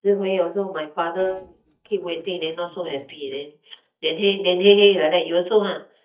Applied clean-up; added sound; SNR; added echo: neural mask model DeepFilterNet 3.